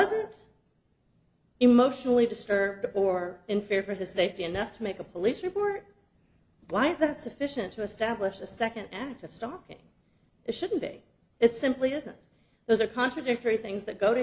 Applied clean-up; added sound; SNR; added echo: none; none; none; none.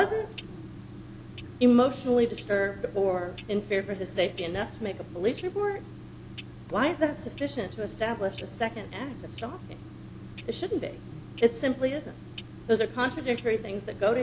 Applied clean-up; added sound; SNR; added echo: none; Clock; 13 dB; none.